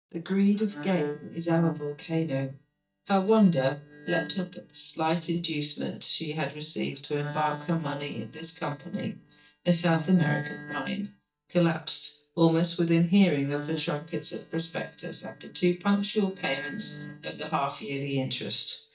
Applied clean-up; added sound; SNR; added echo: neural mask model DeepFilterNet 3.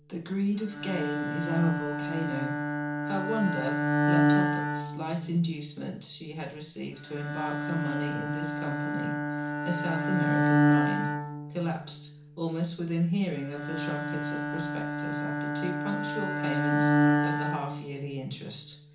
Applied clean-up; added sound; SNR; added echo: none; Bowed string instrument; -4 dB; reverberation time 0.7 s.